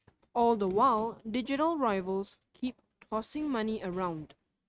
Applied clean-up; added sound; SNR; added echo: neural mask model RNNoise.